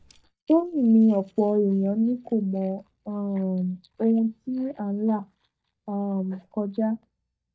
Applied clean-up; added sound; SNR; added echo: neural mask model DeepFilterNet 3.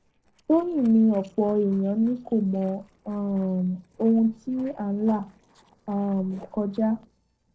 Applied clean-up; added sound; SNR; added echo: neural separator model SepFormer DNS4.